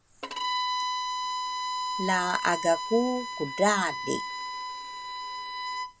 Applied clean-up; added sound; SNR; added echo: none; Bowed string instrument; 2 dB; none.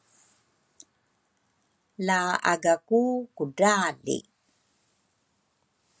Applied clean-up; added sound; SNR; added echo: none; none; none; none.